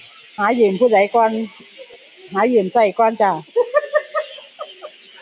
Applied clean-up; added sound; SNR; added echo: none; none; none; none.